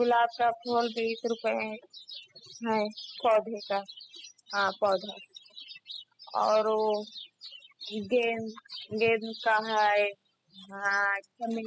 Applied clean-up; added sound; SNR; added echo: classical method spectral subtraction.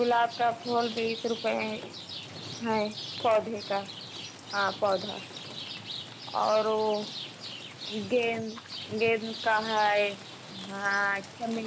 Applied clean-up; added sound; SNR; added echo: none; Rain; 11 dB; none.